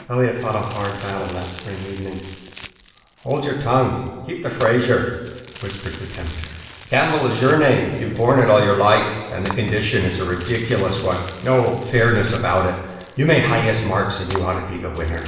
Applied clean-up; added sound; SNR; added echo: none; Crumpling, crinkling; 19 dB; reverberation time 1.2 s.